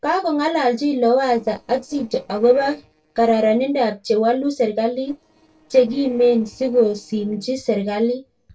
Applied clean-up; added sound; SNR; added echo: neural separator model SepFormer DNS4.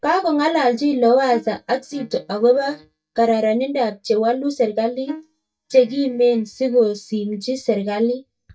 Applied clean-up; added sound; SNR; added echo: neural mask model DeepFilterNet 3.